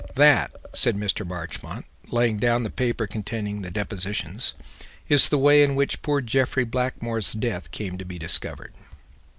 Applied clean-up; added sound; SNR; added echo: none; none; none; none.